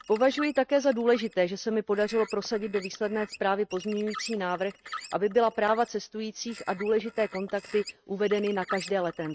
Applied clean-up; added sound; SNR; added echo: neural mask model RNNoise.